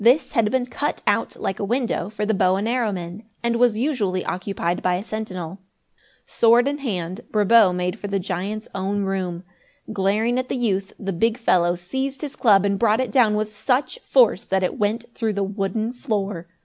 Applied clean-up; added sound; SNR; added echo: none; none; none; none.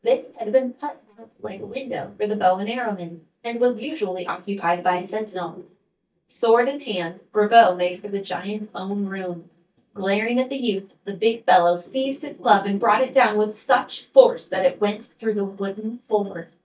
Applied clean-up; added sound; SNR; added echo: neural mask model DeepFilterNet 3.